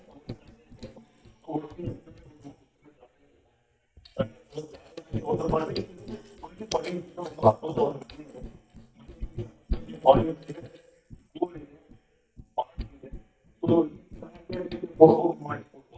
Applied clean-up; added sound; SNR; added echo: neural mask model DeepFilterNet 3.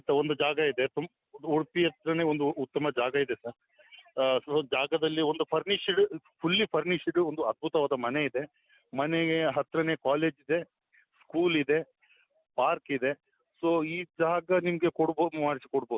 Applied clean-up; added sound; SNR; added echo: none; none; none; none.